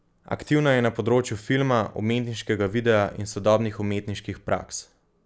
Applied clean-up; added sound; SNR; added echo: none; none; none; none.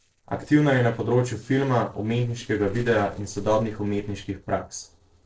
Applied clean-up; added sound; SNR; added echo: neural separator model SepFormer DNS4.